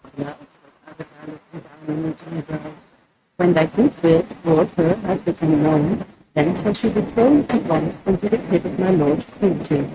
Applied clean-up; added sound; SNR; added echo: neural mask model RNNoise.